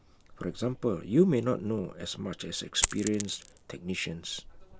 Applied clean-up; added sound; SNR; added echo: none; Coin (dropping); 10 dB; none.